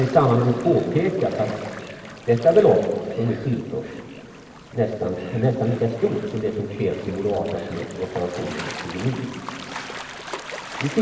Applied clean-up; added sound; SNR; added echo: none; Gull, seagull / Waves, surf; 15 dB; reverberation time 2.3 s.